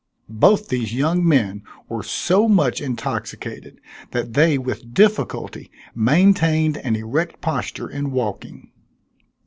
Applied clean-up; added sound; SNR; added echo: none; none; none; none.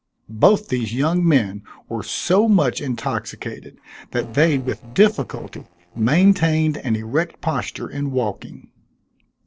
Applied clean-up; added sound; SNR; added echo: neural separator model SepFormer DNS4.